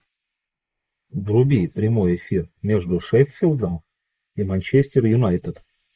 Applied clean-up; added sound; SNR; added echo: neural mask model Resemble Enhance denoiser.